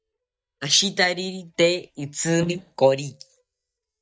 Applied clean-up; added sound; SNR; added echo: neural mask model DeepFilterNet 3.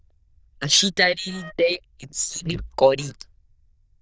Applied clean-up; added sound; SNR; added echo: neural diffusion model UNIVERSE++.